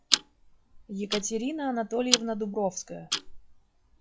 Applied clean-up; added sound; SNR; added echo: classical method log-MMSE.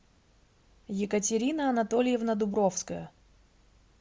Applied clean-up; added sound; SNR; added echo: none; none; none; none.